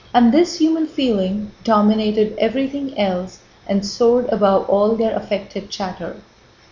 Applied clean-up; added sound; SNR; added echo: none; none; none; none.